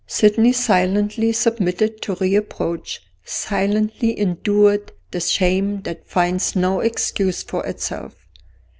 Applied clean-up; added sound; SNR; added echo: none; none; none; none.